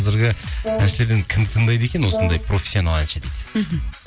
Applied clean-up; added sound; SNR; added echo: none; Brass instrument; 11 dB; none.